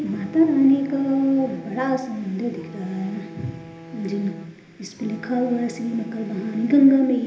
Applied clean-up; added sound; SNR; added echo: none; Bowed string instrument; 17 dB; reverberation time 1.4 s.